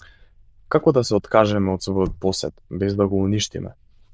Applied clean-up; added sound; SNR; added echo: neural diffusion model UNIVERSE++.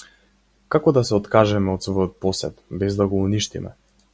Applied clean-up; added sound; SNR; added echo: none; none; none; none.